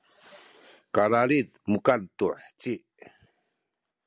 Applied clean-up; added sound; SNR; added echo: none; none; none; none.